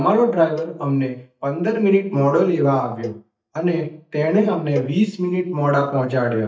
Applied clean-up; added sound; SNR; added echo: neural mask model DeepFilterNet 3.